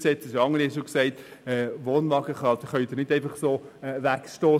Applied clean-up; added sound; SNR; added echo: none; none; none; none.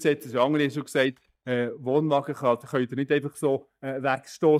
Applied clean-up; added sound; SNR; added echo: neural mask model DeepFilterNet 3.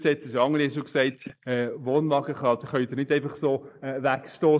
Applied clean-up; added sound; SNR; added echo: neural mask model Resemble Enhance denoiser.